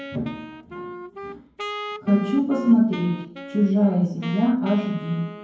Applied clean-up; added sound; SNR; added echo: none; Wind instrument, woodwind instrument; 13 dB; reverberation time 0.9 s.